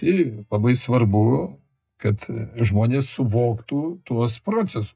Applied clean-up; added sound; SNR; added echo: neural mask model DeepFilterNet 3.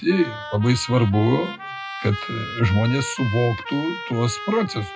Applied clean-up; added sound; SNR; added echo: classical method WPE with log-MMSE.